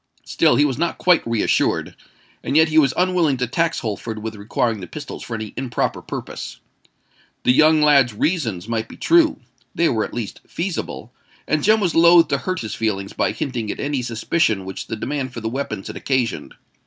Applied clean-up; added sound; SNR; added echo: none; none; none; none.